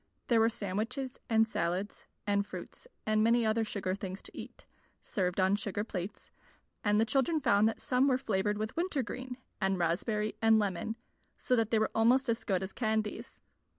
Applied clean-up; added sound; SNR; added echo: none; none; none; none.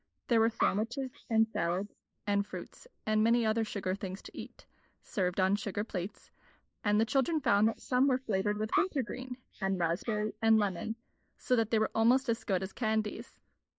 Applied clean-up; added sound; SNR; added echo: neural mask model Resemble Enhance denoiser.